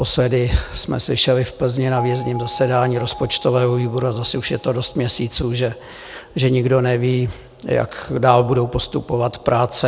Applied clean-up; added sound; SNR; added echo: none; Bell; 19 dB; none.